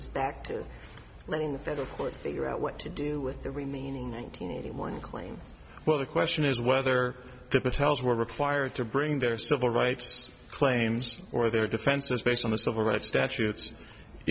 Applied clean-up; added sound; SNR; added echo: none; none; none; none.